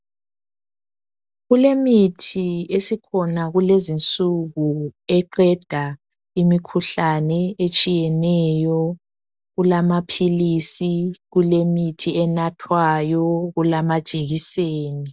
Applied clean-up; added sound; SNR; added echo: none; none; none; none.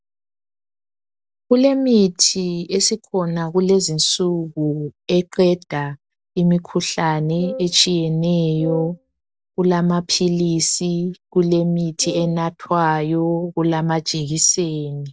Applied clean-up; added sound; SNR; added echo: none; Wind instrument, woodwind instrument; 12 dB; none.